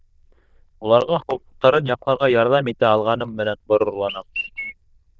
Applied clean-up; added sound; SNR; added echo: neural diffusion model UNIVERSE++.